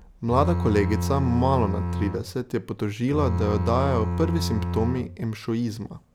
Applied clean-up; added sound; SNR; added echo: none; Bowed string instrument; 2 dB; none.